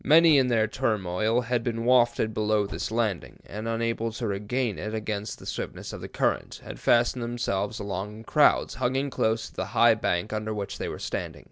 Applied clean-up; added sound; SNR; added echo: neural separator model SepFormer DNS4.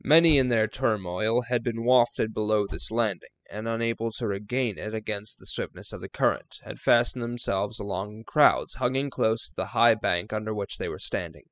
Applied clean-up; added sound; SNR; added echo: classical method spectral subtraction.